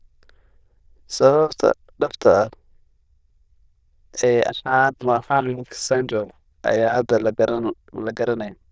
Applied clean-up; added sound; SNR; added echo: neural diffusion model UNIVERSE++.